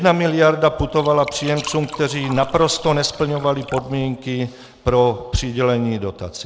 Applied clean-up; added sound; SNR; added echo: none; Liquid; 16 dB; none.